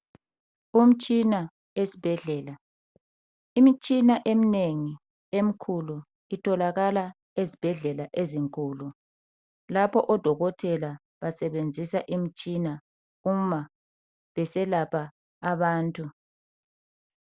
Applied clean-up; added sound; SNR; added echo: none; none; none; none.